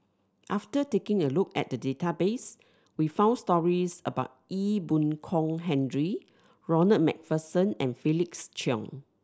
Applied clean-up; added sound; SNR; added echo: none; none; none; none.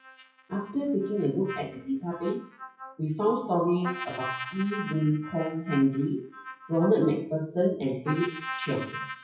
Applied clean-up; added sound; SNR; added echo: classical method WPE with log-MMSE.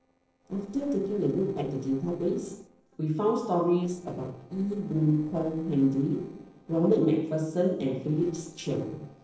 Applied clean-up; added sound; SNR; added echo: neural separator model SepFormer DNS4.